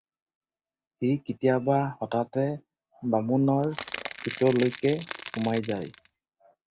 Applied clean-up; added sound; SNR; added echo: none; Crackle / Crushing; 11 dB; none.